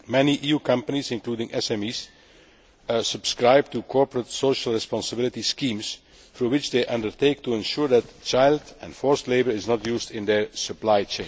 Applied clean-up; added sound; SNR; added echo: none; none; none; none.